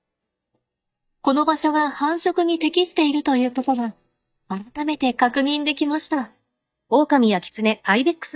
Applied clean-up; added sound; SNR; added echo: neural mask model DeepFilterNet 3.